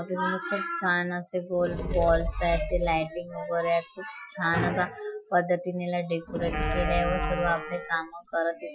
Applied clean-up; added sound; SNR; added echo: classical method Wiener filter.